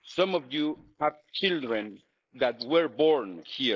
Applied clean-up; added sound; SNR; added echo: neural mask model Resemble Enhance denoiser.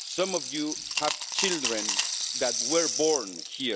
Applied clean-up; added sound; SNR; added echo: none; Rattle (instrument) + Coin (dropping) / Glass; 0 dB; none.